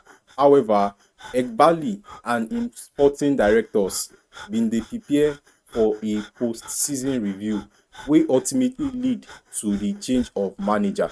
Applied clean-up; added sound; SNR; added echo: neural mask model RNNoise.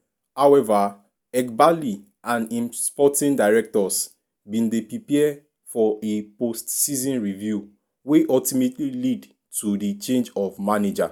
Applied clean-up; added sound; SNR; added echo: none; none; none; none.